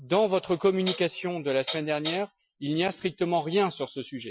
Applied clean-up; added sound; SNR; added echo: classical method Wiener filter.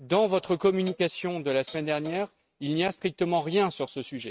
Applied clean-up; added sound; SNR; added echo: neural mask model RNNoise.